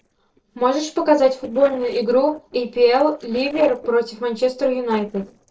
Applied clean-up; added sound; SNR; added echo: neural separator model SepFormer DNS4.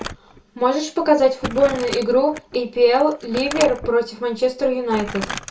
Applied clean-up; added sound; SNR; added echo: none; Crumpling, crinkling; 13 dB; reverberation time 0.2 s.